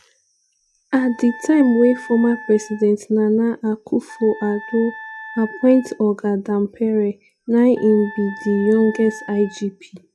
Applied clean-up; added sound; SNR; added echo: classical method log-MMSE.